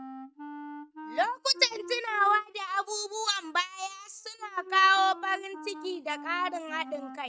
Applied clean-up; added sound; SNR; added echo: neural mask model RNNoise.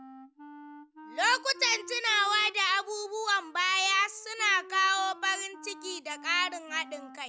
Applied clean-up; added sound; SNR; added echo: none; Wind instrument, woodwind instrument; 19 dB; none.